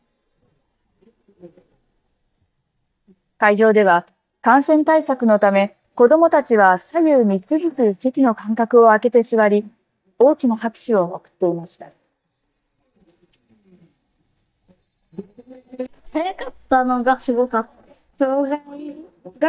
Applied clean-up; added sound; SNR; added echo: neural mask model DeepFilterNet 3.